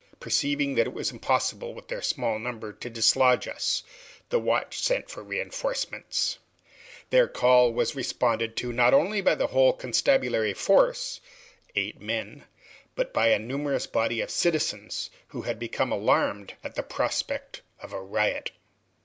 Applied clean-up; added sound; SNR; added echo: none; none; none; none.